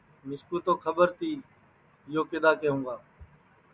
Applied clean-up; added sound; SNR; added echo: none; none; none; none.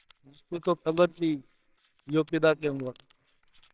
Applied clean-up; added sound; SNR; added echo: neural separator model SepFormer WHAMR!.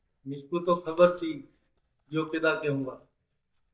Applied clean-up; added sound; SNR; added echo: neural mask model DeepFilterNet 3.